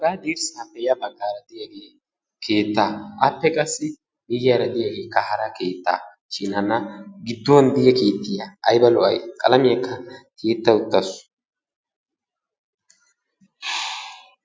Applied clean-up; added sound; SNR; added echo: none; none; none; none.